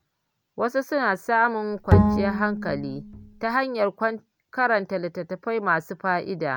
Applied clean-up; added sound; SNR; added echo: none; Bowed string instrument; -3 dB; none.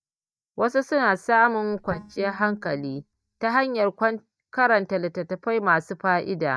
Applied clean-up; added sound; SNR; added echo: neural mask model DeepFilterNet 3.